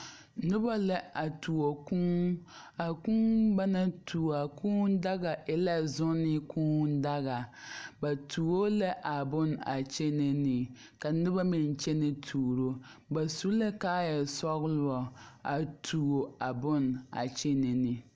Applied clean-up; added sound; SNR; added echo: none; none; none; none.